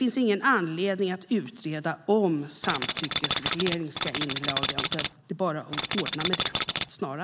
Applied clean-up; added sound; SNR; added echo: none; Tools; 1 dB; none.